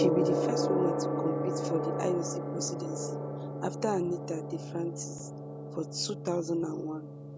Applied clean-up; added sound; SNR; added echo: none; Gong; -1 dB; none.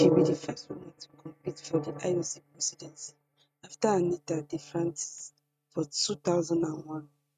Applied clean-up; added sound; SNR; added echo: neural mask model RNNoise.